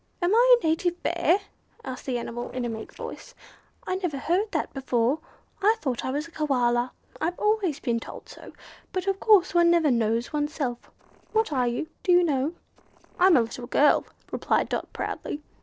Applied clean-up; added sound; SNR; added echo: neural separator model SepFormer DNS4.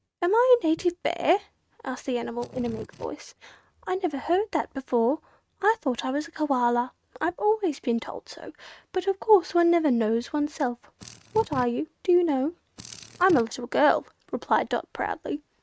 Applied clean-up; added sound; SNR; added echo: neural mask model RNNoise.